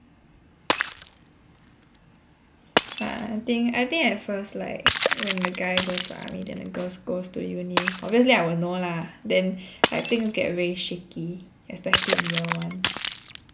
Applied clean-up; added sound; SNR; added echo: none; Shatter; 1 dB; none.